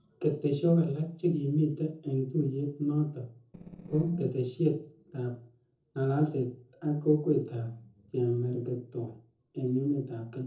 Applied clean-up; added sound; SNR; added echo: neural separator model SepFormer DNS4.